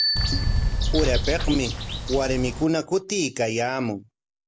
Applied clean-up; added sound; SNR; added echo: none; Bicycle bell + Bird; 0 dB; none.